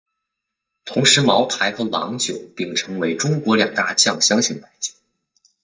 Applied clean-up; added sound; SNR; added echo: neural mask model DeepFilterNet 3.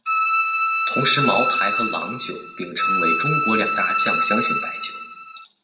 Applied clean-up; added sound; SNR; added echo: none; Bowed string instrument; -3 dB; reverberation time 0.9 s.